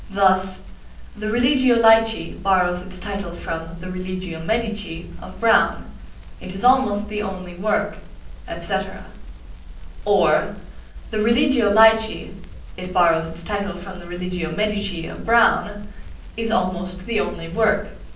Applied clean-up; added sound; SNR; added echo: none; Crackle; 12 dB; reverberation time 0.6 s.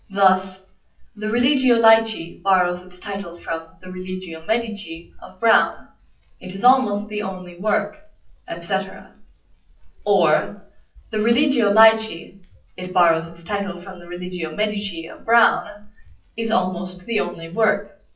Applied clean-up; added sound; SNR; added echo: classical method WPE with log-MMSE.